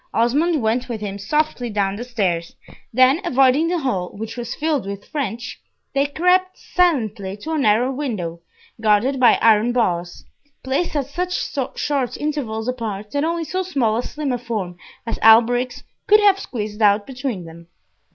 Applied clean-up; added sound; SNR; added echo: none; none; none; none.